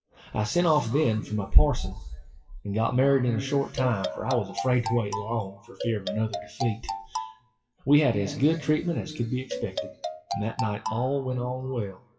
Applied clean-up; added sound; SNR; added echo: classical method WPE with log-MMSE.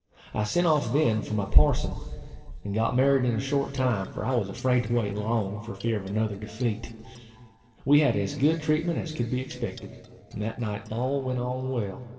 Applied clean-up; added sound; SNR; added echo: neural separator model SepFormer DNS4.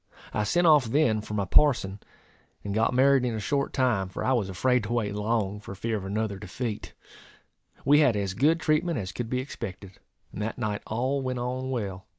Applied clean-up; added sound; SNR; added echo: none; none; none; none.